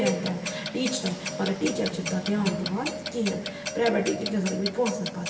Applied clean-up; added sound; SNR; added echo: none; Clock; 6 dB; reverberation time 1.1 s.